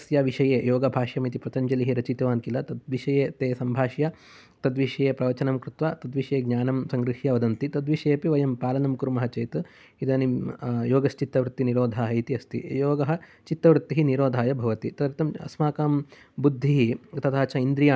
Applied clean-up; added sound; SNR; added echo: none; none; none; none.